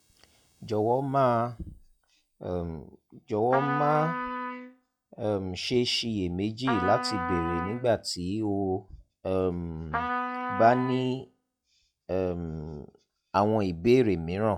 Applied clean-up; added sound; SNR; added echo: classical method log-MMSE.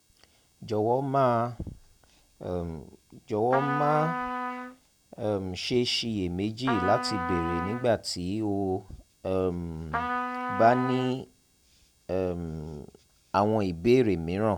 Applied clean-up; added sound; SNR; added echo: none; Trumpet; 5 dB; none.